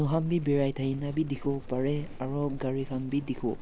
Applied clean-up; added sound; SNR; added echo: none; Livestock, farm animals, working animals; 11 dB; none.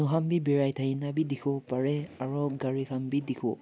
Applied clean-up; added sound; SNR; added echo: none; none; none; none.